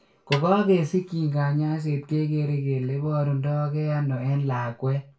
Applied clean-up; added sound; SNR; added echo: none; Snare drum; 12 dB; reverberation time 0.2 s.